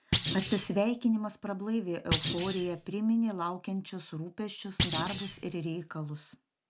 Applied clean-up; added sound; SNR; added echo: none; Thump, thud; -1 dB; none.